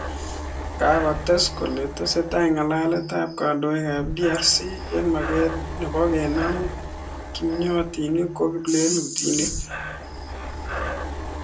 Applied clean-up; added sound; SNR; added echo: none; Breathing; 8 dB; reverberation time 0.2 s.